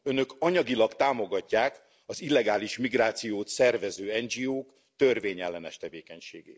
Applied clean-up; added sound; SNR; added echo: none; none; none; none.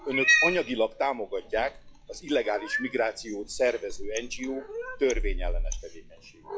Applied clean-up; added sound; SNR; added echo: classical method log-MMSE.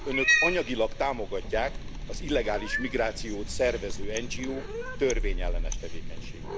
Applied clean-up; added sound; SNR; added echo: none; Cat; -1 dB; none.